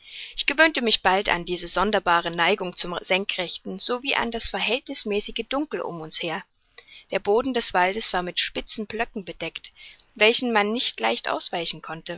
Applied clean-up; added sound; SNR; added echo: none; none; none; none.